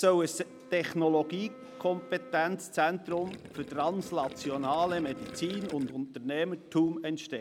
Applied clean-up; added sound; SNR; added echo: none; Wind instrument, woodwind instrument + Gurgling; 16 dB; none.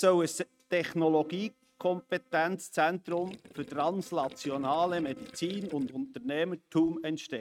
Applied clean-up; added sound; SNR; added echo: neural mask model RNNoise.